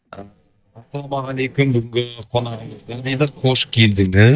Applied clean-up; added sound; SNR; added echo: neural mask model DeepFilterNet 3.